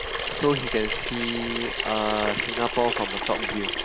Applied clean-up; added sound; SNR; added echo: none; Sink (filling or washing) / Water tap, faucet; 1 dB; none.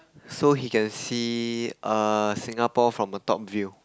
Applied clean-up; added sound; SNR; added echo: none; none; none; none.